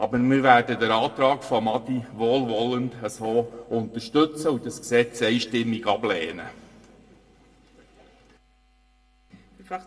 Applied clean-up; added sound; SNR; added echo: none; none; none; reverberation time 1.1 s.